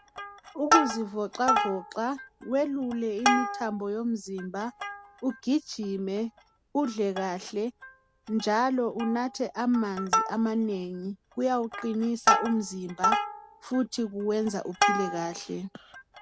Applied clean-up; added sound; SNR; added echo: none; Plucked string instrument; 2 dB; none.